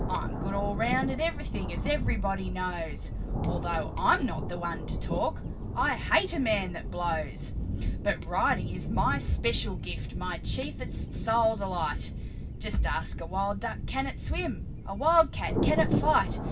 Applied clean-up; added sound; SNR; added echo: none; Thunder; 2 dB; reverberation time 0.4 s.